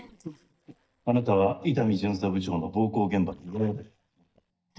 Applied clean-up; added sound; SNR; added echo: neural mask model DeepFilterNet 3.